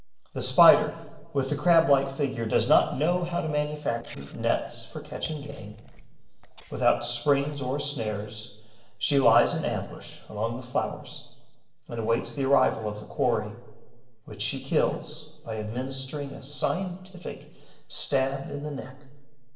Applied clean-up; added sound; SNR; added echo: neural separator model SepFormer DNS4.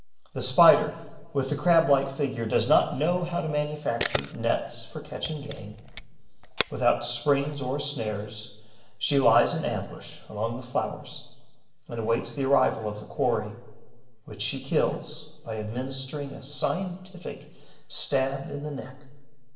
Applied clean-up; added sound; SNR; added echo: none; Camera; 6 dB; reverberation time 1.1 s.